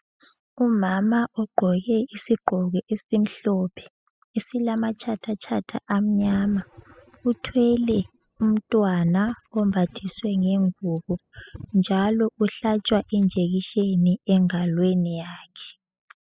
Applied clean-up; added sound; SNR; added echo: classical method spectral subtraction.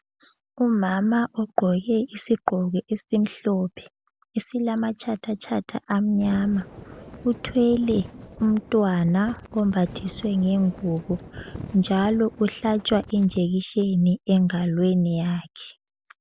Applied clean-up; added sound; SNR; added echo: none; Wind; 16 dB; none.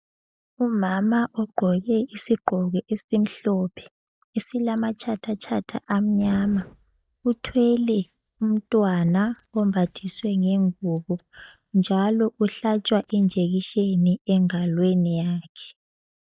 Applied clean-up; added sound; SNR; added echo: neural mask model DeepFilterNet 3.